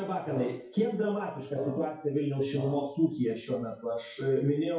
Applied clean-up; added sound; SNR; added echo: classical method WPE with log-MMSE.